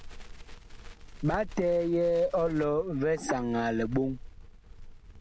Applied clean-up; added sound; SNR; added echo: none; Crackle; 13 dB; none.